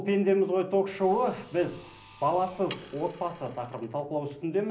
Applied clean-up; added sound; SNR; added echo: none; Sawing; 18 dB; reverberation time 0.5 s.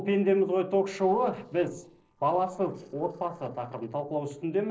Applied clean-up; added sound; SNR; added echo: neural separator model SepFormer DNS4.